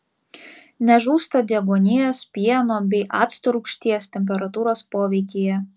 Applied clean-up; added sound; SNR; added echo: none; none; none; none.